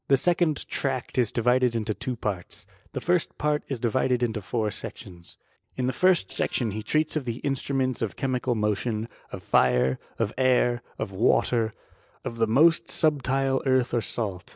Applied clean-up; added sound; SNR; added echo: neural separator model SepFormer DNS4.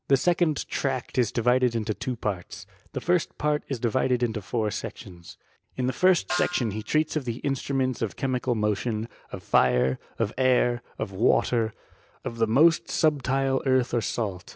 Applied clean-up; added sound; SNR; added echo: none; Snare drum; 13 dB; none.